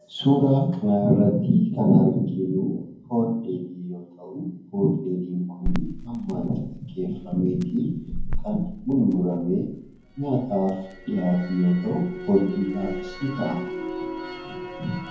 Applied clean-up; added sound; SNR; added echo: none; Crackle; 10 dB; reverberation time 0.9 s.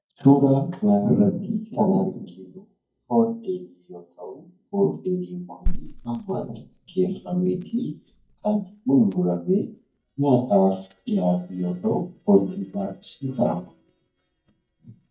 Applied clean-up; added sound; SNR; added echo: neural mask model DeepFilterNet 3.